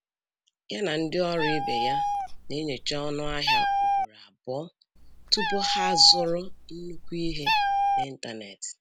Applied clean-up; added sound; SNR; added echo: none; Meow; -1 dB; none.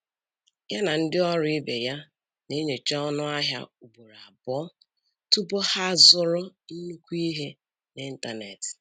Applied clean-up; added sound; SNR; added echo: none; none; none; none.